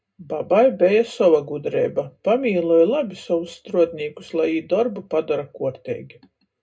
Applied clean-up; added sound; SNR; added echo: none; none; none; reverberation time 0.2 s.